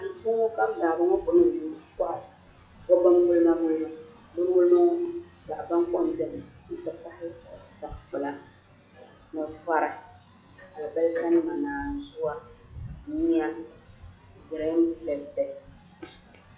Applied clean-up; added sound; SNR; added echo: classical method log-MMSE.